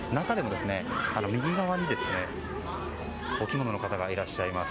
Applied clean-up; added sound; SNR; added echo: none; none; none; none.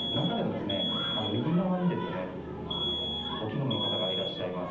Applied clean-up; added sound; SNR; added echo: none; Alarm; 5 dB; reverberation time 0.8 s.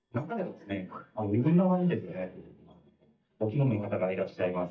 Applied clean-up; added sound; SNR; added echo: neural mask model DeepFilterNet 3.